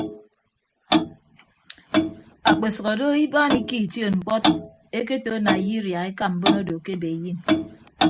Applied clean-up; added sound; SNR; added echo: none; Clock; 0 dB; none.